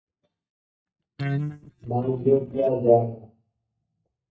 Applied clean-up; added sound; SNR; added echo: neural mask model DeepFilterNet 3.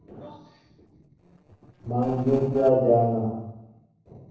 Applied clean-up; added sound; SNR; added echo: neural separator model SepFormer DNS4.